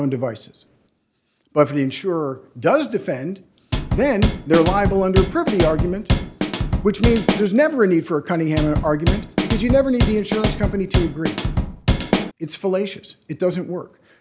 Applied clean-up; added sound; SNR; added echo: none; Drum kit; 0 dB; none.